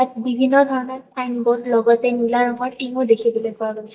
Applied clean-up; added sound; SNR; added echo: neural mask model DeepFilterNet 3.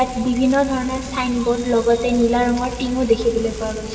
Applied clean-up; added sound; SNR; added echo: none; Frying (food); 14 dB; reverberation time 2.7 s.